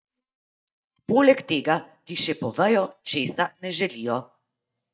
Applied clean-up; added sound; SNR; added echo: neural mask model DeepFilterNet 3.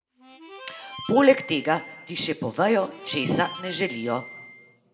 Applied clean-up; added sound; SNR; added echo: none; Harmonica; 16 dB; reverberation time 1.0 s.